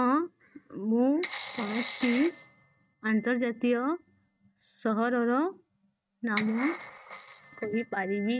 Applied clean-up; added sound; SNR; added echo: neural mask model RNNoise.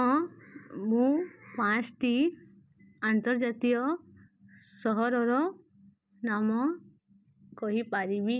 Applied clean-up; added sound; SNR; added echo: none; none; none; none.